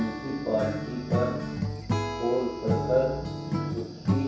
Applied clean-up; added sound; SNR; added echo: none; Acoustic guitar / Strum; 1 dB; reverberation time 0.7 s.